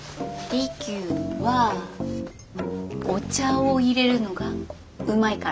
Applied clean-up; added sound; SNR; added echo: none; none; none; none.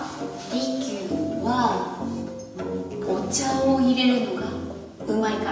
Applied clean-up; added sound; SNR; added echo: none; none; none; reverberation time 1.0 s.